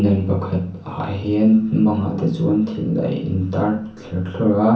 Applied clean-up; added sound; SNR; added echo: none; none; none; reverberation time 0.6 s.